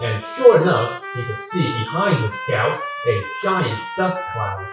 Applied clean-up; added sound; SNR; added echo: classical method WPE with log-MMSE.